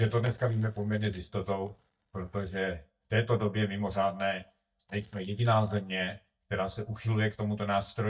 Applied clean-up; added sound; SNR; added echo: neural mask model DeepFilterNet 3.